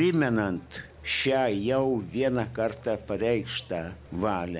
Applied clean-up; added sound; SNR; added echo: none; none; none; none.